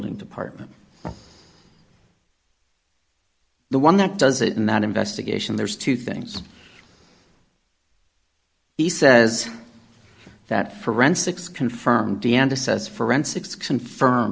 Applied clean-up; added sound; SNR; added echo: none; none; none; none.